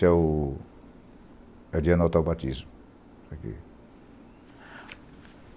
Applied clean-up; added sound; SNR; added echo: none; none; none; none.